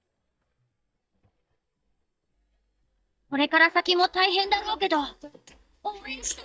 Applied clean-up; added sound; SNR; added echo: neural mask model DeepFilterNet 3.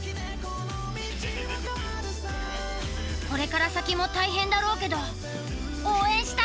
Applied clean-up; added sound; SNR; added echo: none; none; none; none.